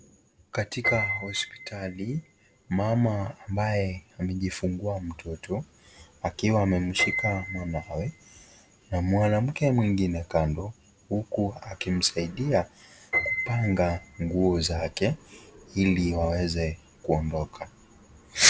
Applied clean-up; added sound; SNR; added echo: none; Piano; 11 dB; none.